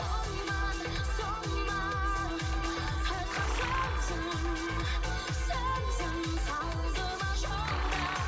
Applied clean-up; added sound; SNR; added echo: none; Livestock, farm animals, working animals; 14 dB; reverberation time 2.2 s.